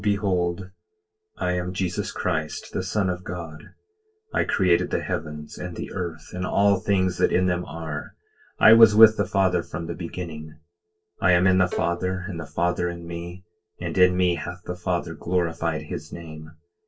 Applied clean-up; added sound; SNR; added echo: neural separator model SepFormer DNS4.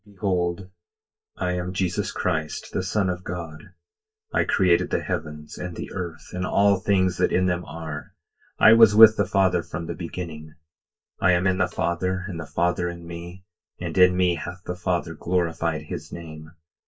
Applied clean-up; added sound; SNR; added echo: neural mask model DeepFilterNet 3.